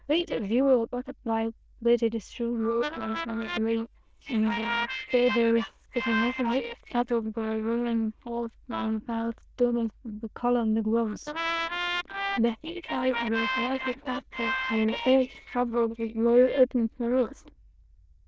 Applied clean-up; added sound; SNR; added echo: neural diffusion model UNIVERSE++.